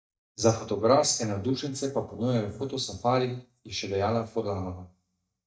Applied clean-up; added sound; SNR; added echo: neural mask model DeepFilterNet 3.